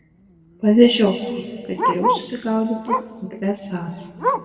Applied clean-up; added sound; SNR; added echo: none; Bark; 5 dB; reverberation time 1.9 s.